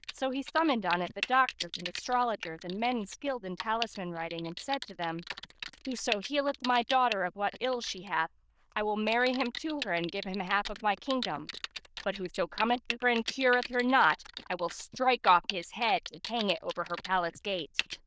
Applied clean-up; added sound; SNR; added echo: neural diffusion model UNIVERSE++.